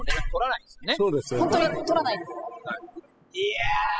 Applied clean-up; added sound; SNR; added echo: classical method spectral subtraction.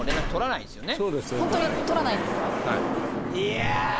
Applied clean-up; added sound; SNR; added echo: none; Sliding door; 1 dB; none.